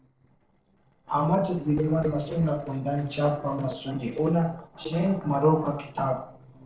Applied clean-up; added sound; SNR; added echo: neural separator model SepFormer DNS4.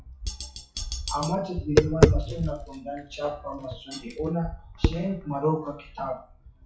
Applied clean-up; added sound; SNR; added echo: classical method WPE with log-MMSE.